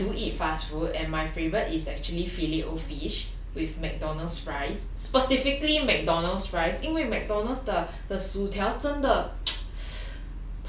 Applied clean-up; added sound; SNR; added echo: none; none; none; none.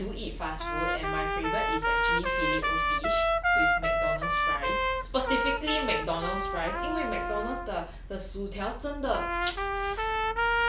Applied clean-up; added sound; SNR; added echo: none; Trumpet; -4 dB; none.